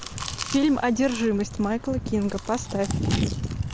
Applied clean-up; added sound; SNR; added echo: none; Chewing, mastication; 13 dB; none.